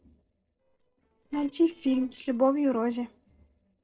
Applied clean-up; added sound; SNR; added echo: neural separator model SepFormer DNS4.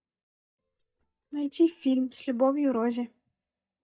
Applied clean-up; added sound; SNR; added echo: neural mask model DeepFilterNet 3.